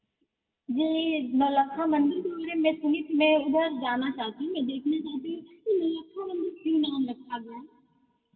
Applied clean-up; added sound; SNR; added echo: none; none; none; reverberation time 1.3 s.